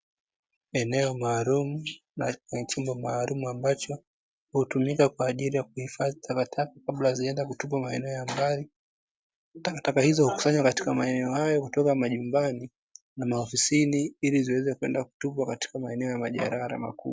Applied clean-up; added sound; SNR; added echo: none; none; none; none.